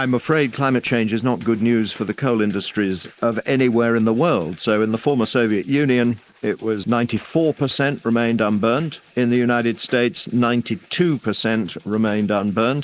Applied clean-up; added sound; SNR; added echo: neural mask model Resemble Enhance denoiser.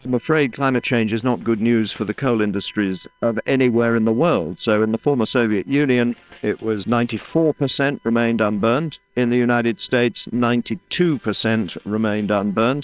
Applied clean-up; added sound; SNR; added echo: neural separator model SepFormer WHAM!.